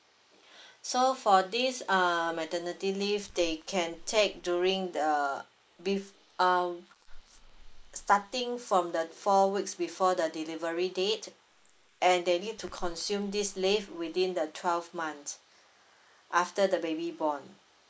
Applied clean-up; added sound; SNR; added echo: neural mask model Resemble Enhance denoiser.